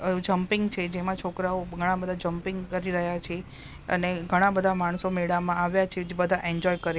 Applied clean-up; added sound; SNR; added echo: none; none; none; none.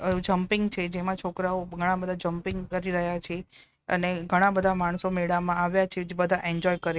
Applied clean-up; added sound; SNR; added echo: neural mask model RNNoise.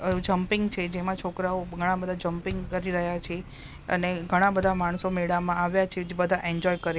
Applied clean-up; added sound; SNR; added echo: none; Bass drum; 17 dB; none.